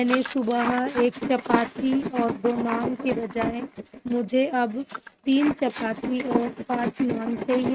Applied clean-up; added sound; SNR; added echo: neural mask model RNNoise.